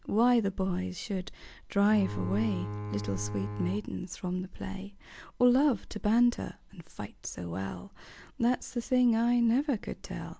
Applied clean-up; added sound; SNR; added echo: none; Bowed string instrument; 7 dB; none.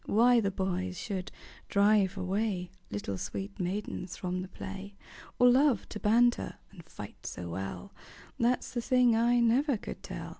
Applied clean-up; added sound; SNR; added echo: none; none; none; none.